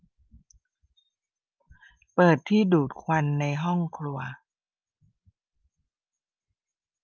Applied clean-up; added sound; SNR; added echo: none; none; none; none.